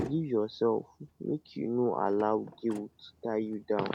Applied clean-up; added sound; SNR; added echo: none; Motor vehicle (road); 16 dB; none.